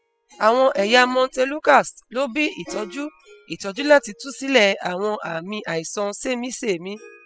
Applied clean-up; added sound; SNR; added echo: classical method spectral subtraction.